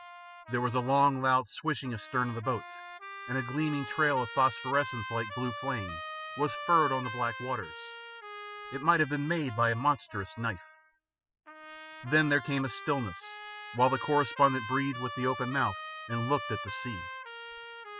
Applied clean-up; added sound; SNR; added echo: classical method spectral subtraction.